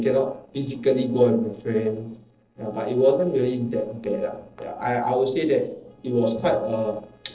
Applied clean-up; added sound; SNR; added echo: neural separator model SepFormer DNS4.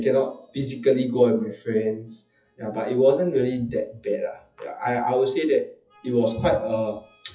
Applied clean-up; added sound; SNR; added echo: classical method WPE with log-MMSE.